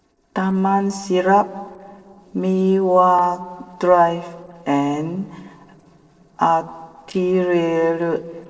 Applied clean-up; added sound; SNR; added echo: neural separator model SepFormer DNS4.